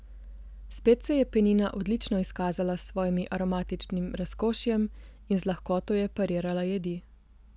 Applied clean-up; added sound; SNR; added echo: none; none; none; none.